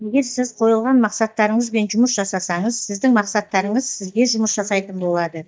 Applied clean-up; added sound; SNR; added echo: neural mask model DeepFilterNet 3.